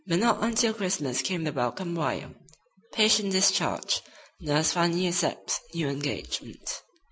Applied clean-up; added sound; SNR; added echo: none; none; none; none.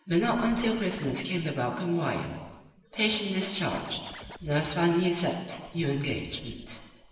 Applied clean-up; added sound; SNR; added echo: none; Scratching (performance technique); 15 dB; reverberation time 1.3 s.